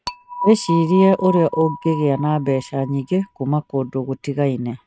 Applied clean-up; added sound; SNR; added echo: neural mask model RNNoise.